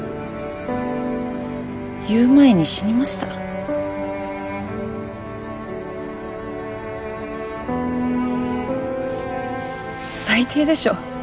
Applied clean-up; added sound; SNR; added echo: none; none; none; none.